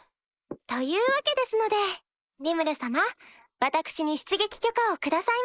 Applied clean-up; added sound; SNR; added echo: neural mask model Resemble Enhance denoiser.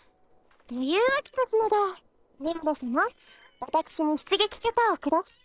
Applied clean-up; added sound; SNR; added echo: neural separator model SepFormer WHAM!.